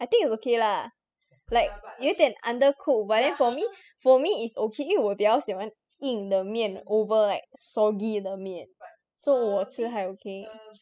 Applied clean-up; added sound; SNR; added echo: classical method spectral subtraction.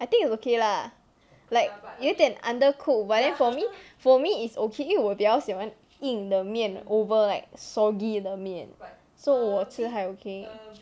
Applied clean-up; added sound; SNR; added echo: none; none; none; none.